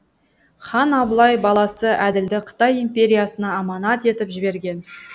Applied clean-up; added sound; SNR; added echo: none; none; none; none.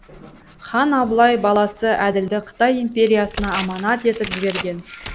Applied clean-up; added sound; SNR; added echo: none; Tearing; 15 dB; none.